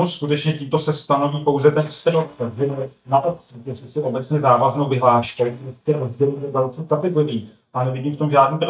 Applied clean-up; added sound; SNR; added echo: neural mask model DeepFilterNet 3.